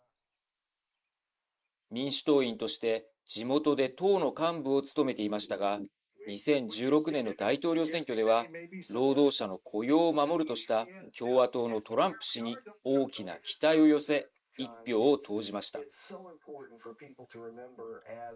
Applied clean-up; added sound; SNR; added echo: neural mask model Resemble Enhance denoiser.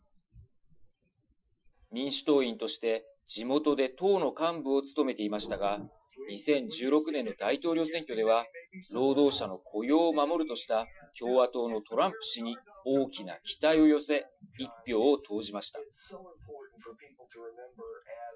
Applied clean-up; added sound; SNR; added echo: classical method Wiener filter.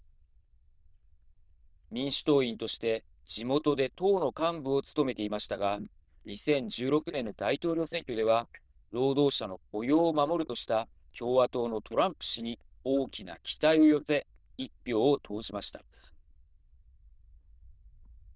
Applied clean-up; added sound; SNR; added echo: neural diffusion model UNIVERSE++.